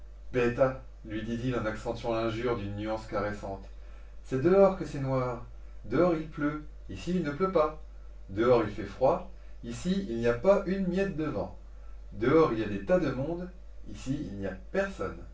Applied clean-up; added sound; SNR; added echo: none; none; none; reverberation time 0.3 s.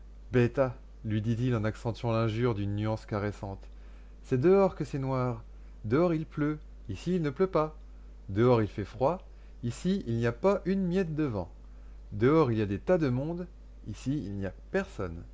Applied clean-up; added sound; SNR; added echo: none; none; none; none.